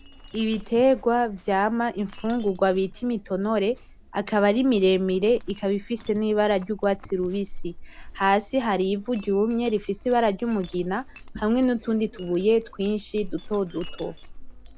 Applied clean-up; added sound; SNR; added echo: none; Chink, clink; 16 dB; none.